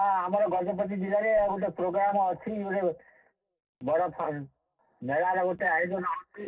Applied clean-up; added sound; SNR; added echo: neural separator model SepFormer DNS4.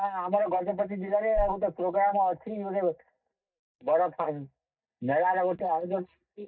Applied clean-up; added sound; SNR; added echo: neural mask model DeepFilterNet 3.